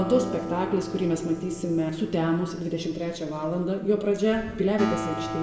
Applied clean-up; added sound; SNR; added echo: none; Acoustic guitar; 9 dB; reverberation time 1.5 s.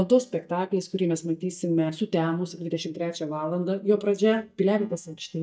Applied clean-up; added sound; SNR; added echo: neural mask model DeepFilterNet 3.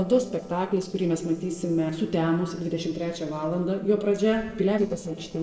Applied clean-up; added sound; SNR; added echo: neural separator model SepFormer DNS4.